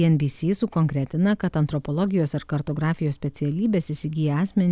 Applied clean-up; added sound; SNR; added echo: none; none; none; none.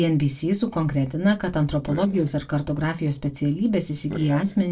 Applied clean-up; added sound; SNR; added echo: neural separator model SepFormer DNS4.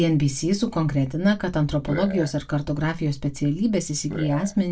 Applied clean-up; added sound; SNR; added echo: neural mask model DeepFilterNet 3.